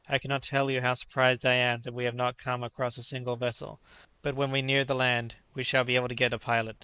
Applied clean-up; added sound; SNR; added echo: neural mask model Resemble Enhance denoiser.